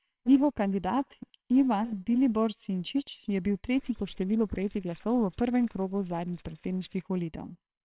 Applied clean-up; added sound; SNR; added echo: neural separator model SepFormer WHAMR!.